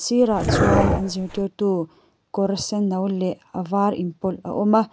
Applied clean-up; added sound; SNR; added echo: none; Dog; -1 dB; none.